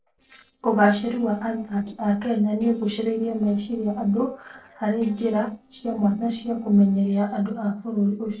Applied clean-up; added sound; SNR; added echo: neural separator model SepFormer DNS4.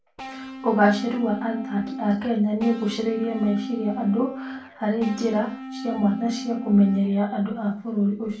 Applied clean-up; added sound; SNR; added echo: none; Electric guitar / Bass guitar; 11 dB; reverberation time 0.3 s.